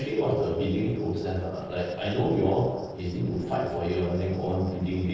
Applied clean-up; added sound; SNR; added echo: neural separator model SepFormer DNS4.